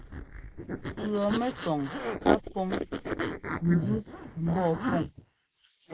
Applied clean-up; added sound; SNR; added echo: neural mask model Resemble Enhance denoiser.